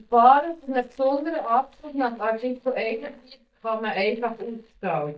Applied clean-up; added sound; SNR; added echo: neural mask model DeepFilterNet 3.